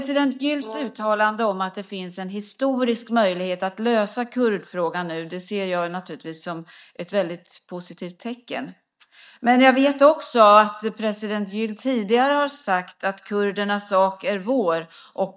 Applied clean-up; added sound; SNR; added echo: neural mask model DeepFilterNet 3.